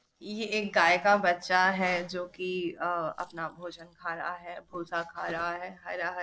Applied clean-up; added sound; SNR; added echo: neural separator model SepFormer DNS4.